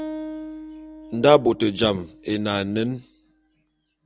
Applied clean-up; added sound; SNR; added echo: none; Acoustic guitar; 15 dB; none.